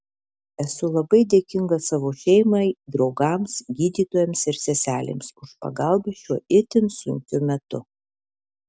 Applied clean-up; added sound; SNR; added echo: none; none; none; none.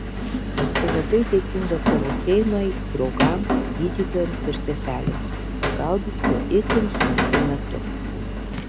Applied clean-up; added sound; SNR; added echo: none; Rain; -1 dB; none.